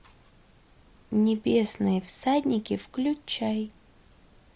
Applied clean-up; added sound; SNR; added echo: none; none; none; none.